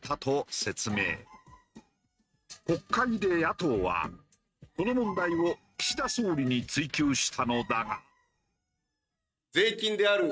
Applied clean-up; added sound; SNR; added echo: neural mask model RNNoise.